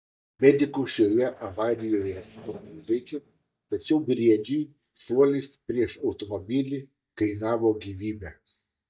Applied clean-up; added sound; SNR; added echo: neural mask model DeepFilterNet 3.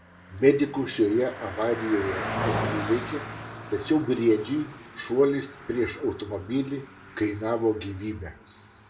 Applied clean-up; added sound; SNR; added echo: none; Car passing by; 9 dB; reverberation time 0.8 s.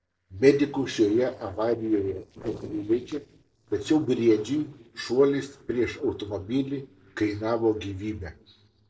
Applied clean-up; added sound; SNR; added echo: neural separator model SepFormer DNS4.